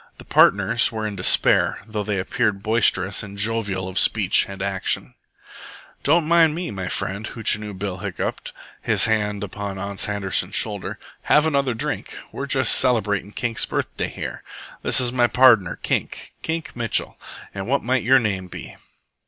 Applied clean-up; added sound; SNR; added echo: none; none; none; none.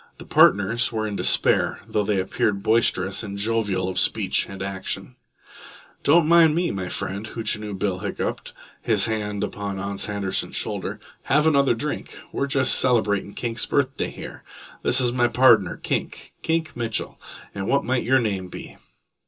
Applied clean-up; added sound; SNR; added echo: none; none; none; reverberation time 0.2 s.